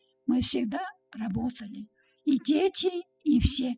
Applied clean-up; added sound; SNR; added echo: classical method spectral subtraction.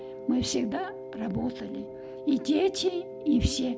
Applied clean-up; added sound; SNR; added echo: none; Wind instrument, woodwind instrument; 11 dB; none.